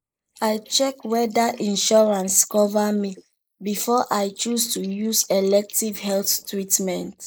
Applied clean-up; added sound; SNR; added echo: neural mask model Resemble Enhance denoiser.